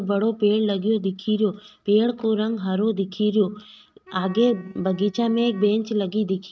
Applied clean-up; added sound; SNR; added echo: neural mask model RNNoise.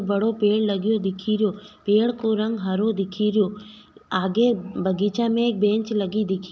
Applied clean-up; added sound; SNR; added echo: none; none; none; none.